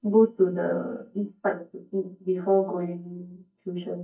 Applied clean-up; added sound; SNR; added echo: neural mask model DeepFilterNet 3.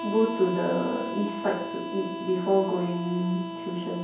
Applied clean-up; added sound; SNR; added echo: none; Harmonica; 8 dB; reverberation time 0.9 s.